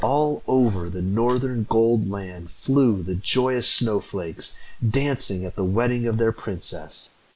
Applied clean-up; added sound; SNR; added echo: neural mask model Resemble Enhance denoiser.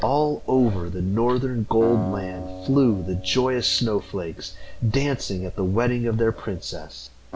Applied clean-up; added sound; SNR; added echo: none; Acoustic guitar; 16 dB; none.